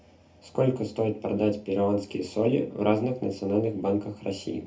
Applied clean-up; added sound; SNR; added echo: none; none; none; reverberation time 0.3 s.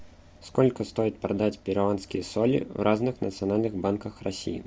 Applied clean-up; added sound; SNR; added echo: none; none; none; none.